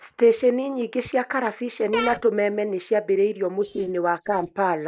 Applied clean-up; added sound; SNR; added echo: neural mask model Resemble Enhance denoiser.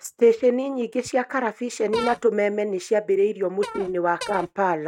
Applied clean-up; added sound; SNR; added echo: neural mask model RNNoise.